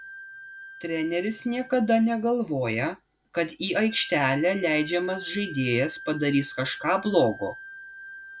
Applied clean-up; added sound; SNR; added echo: none; Wind instrument, woodwind instrument; 17 dB; none.